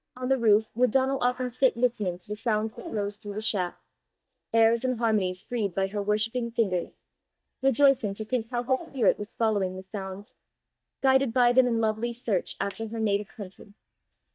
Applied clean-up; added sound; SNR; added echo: neural mask model DeepFilterNet 3.